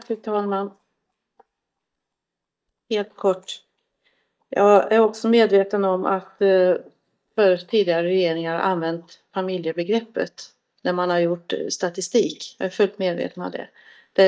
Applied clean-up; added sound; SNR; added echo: neural mask model DeepFilterNet 3.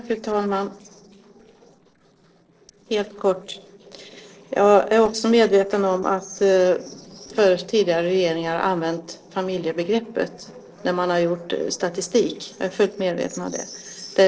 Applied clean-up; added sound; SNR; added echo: neural separator model SepFormer DNS4.